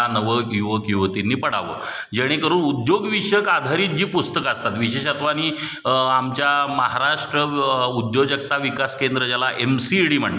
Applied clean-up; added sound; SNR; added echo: none; none; none; none.